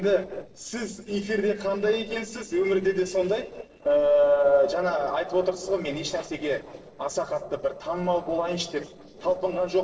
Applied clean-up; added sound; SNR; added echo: neural separator model SepFormer DNS4.